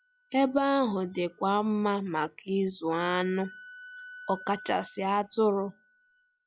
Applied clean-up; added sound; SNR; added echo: classical method log-MMSE.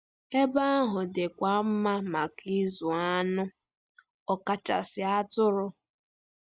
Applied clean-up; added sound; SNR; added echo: none; none; none; none.